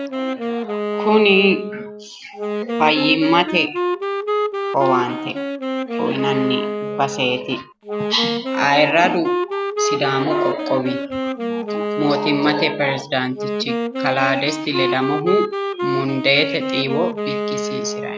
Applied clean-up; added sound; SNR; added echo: none; Wind instrument, woodwind instrument; 3 dB; none.